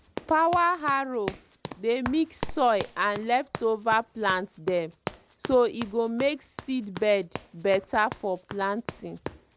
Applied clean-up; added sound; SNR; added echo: none; Run; 14 dB; none.